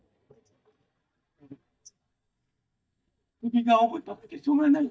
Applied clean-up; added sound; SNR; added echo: neural mask model DeepFilterNet 3.